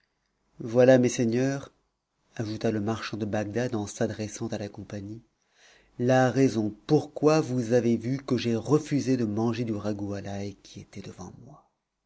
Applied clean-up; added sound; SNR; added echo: none; none; none; none.